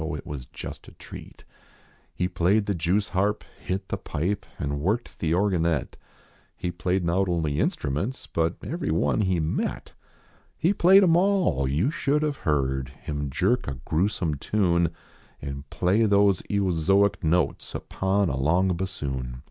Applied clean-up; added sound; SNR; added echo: none; none; none; none.